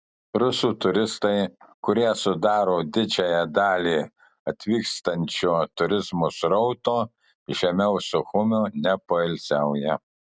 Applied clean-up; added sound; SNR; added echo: none; none; none; none.